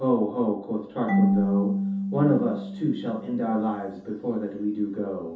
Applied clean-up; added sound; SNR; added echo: none; Marimba, xylophone / Wood; 2 dB; reverberation time 0.5 s.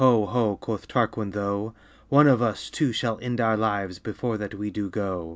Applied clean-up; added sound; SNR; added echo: none; none; none; none.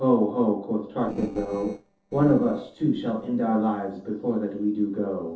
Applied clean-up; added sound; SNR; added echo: neural separator model SepFormer DNS4.